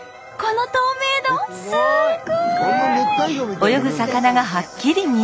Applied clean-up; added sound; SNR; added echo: none; none; none; none.